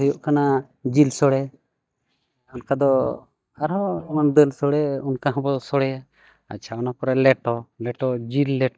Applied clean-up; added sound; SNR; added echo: neural mask model DeepFilterNet 3.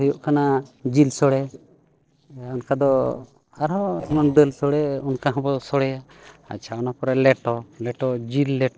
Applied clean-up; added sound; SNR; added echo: neural separator model SepFormer DNS4.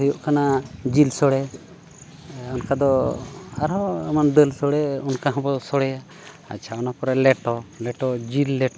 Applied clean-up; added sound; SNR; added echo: none; none; none; none.